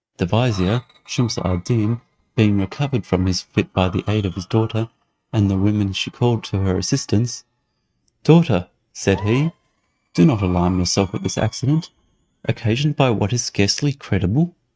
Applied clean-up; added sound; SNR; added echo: neural mask model RNNoise.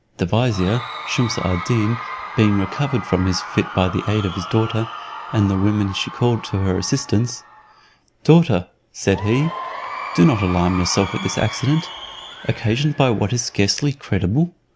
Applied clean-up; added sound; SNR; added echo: none; Crowd / Cheering; 13 dB; none.